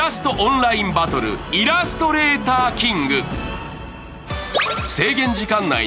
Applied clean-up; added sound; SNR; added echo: none; none; none; none.